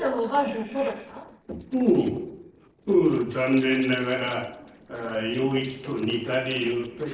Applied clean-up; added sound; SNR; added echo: neural separator model SepFormer DNS4.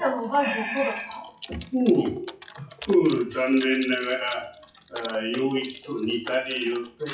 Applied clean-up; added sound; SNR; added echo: classical method WPE with log-MMSE.